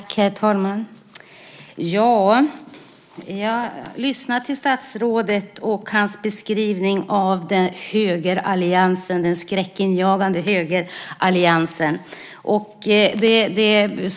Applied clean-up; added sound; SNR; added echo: none; none; none; none.